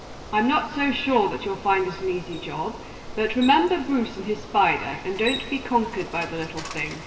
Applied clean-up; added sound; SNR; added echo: none; Bicycle; 13 dB; reverberation time 2.6 s.